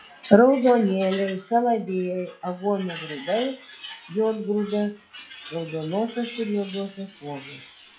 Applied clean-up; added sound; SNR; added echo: classical method log-MMSE.